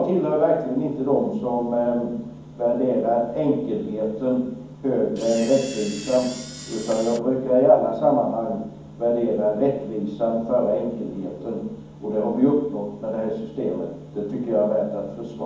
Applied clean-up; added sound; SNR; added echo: none; Camera; 15 dB; reverberation time 1.2 s.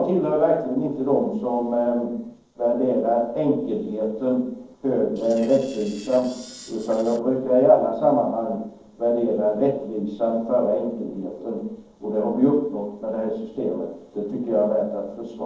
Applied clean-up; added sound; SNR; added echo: neural separator model SepFormer DNS4.